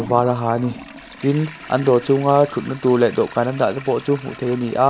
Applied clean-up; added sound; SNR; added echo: none; Toilet flush; 18 dB; none.